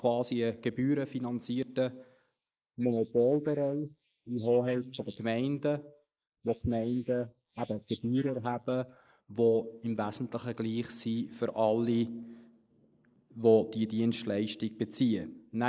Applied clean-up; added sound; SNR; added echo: neural mask model Resemble Enhance denoiser.